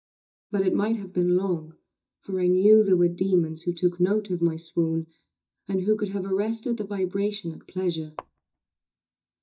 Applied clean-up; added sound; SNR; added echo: neural mask model DeepFilterNet 3.